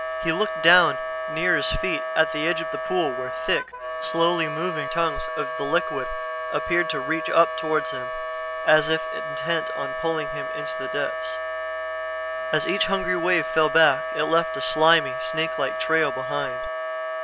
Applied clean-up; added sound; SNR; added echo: none; Wind instrument, woodwind instrument; 4 dB; none.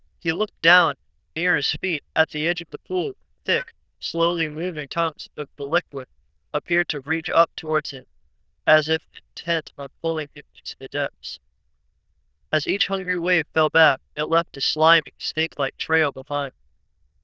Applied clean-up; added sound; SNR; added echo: neural diffusion model UNIVERSE++.